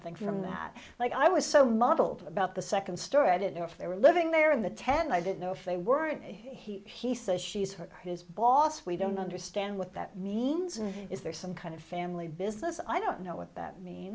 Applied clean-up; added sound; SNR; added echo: none; none; none; none.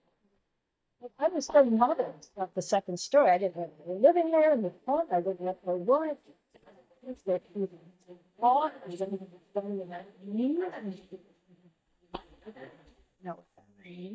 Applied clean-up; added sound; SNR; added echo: neural mask model DeepFilterNet 3.